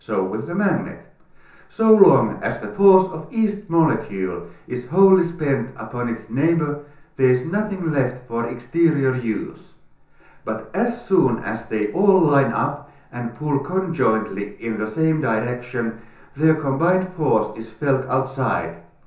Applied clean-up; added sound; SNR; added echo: none; none; none; reverberation time 0.6 s.